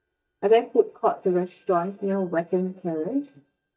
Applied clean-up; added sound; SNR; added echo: neural mask model DeepFilterNet 3.